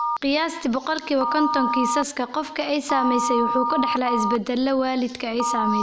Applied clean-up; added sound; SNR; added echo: none; Telephone; 3 dB; none.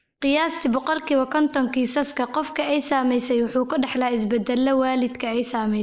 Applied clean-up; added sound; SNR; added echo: neural mask model Resemble Enhance denoiser.